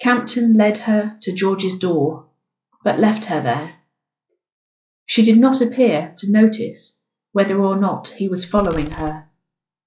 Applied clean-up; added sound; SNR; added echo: classical method log-MMSE.